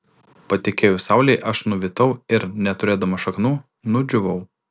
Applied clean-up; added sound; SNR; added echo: none; none; none; none.